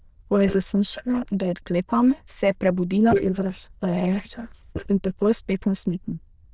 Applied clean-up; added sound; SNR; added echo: neural diffusion model UNIVERSE++.